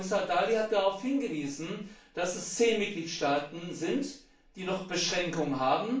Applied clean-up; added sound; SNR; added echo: none; none; none; reverberation time 0.4 s.